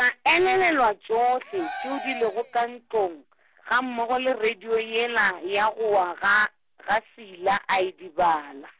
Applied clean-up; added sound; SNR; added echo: none; Cheering; 12 dB; none.